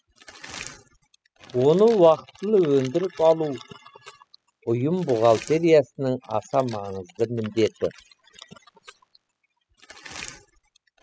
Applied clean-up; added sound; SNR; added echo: classical method spectral subtraction.